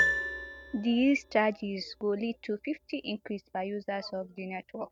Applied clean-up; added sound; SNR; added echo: none; Piano; 6 dB; none.